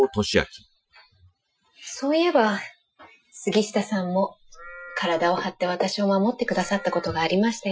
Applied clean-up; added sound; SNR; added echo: classical method Wiener filter.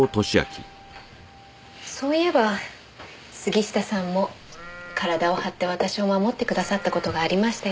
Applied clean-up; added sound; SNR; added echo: none; Livestock, farm animals, working animals; 18 dB; none.